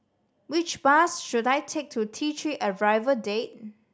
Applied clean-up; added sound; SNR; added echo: none; none; none; none.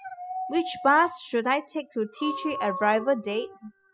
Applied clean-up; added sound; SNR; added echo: classical method spectral subtraction.